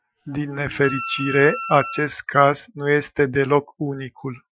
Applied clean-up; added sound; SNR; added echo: classical method Wiener filter.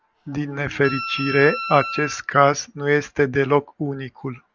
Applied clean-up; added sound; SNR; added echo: none; Wind instrument, woodwind instrument; 10 dB; none.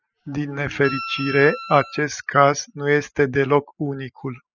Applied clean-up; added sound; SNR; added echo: classical method spectral subtraction.